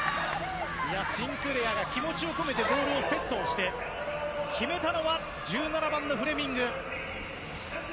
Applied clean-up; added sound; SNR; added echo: none; Cricket; 18 dB; none.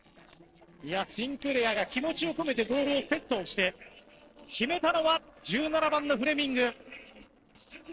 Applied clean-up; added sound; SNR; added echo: neural separator model SepFormer DNS4.